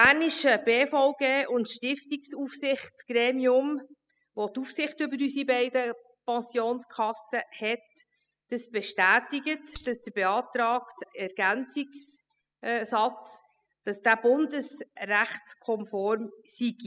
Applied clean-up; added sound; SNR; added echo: classical method spectral subtraction.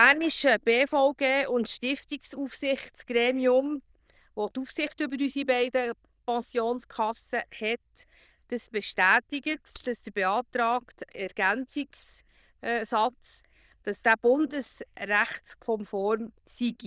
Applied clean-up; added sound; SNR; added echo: neural diffusion model UNIVERSE++.